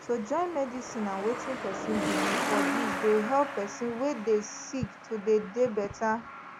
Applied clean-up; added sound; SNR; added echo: none; Truck; 5 dB; none.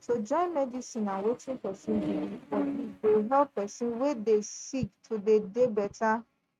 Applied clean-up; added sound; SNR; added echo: neural mask model RNNoise.